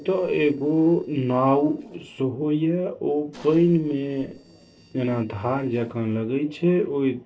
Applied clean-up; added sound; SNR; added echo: neural separator model SepFormer DNS4.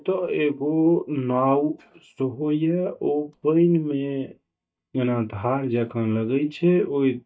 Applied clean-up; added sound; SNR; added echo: neural mask model DeepFilterNet 3.